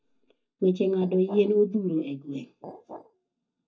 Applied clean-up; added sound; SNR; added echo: neural mask model DeepFilterNet 3.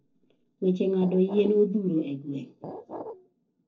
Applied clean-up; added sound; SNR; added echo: neural separator model SepFormer DNS4.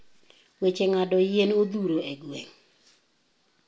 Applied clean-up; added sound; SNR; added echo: none; none; none; none.